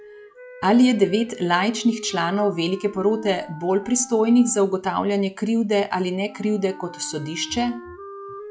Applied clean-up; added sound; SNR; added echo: classical method log-MMSE.